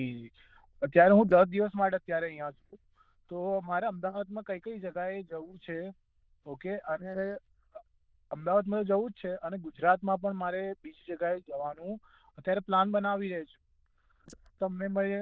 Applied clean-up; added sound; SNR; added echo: neural diffusion model UNIVERSE++.